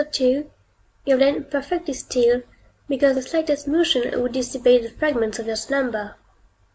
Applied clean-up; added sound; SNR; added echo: none; none; none; none.